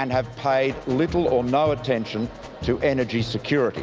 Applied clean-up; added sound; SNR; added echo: none; none; none; none.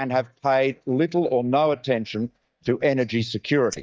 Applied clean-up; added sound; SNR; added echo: neural mask model DeepFilterNet 3.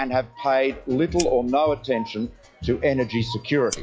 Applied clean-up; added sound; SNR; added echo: classical method log-MMSE.